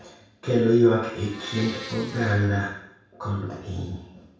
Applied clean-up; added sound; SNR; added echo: none; Domestic sounds, home sounds; 15 dB; reverberation time 0.7 s.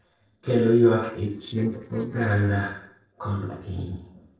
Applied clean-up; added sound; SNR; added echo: neural separator model SepFormer DNS4.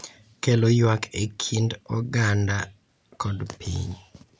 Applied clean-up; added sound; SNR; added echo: none; none; none; none.